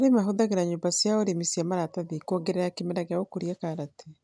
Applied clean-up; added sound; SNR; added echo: none; none; none; none.